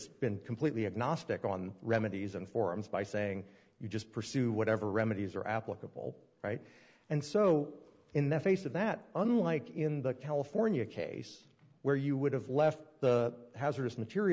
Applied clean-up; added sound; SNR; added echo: none; none; none; none.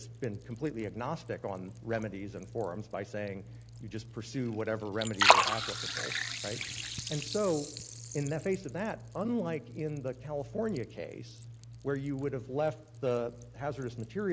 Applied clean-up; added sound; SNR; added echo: none; Liquid; 1 dB; none.